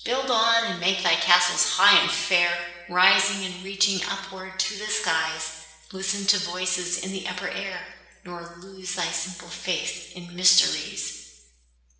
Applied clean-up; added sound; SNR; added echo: none; none; none; reverberation time 0.9 s.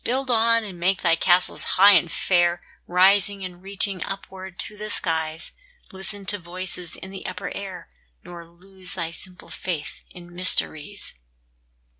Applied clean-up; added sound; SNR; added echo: none; none; none; none.